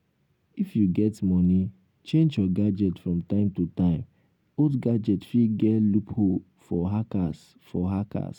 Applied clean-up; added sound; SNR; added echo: none; none; none; none.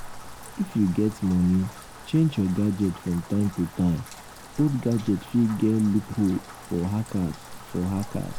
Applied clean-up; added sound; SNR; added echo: none; Rain; 16 dB; none.